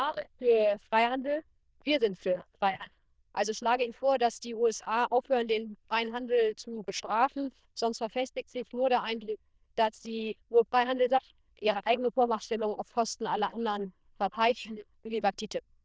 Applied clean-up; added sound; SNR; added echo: neural diffusion model UNIVERSE++.